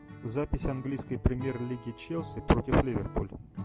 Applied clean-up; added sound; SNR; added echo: none; Acoustic guitar / Strum; 13 dB; none.